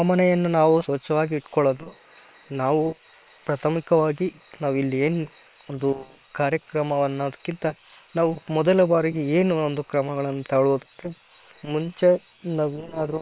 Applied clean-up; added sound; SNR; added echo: neural separator model SepFormer WHAM!.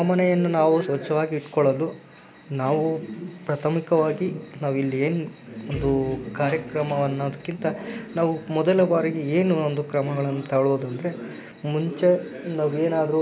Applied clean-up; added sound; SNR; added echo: none; Bowed string instrument; 19 dB; none.